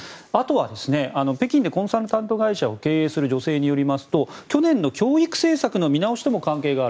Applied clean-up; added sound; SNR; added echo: none; none; none; none.